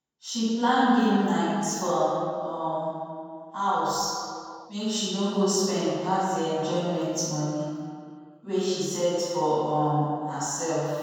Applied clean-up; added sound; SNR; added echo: none; none; none; reverberation time 2.1 s.